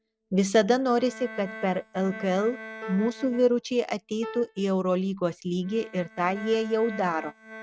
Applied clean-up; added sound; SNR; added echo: neural mask model RNNoise.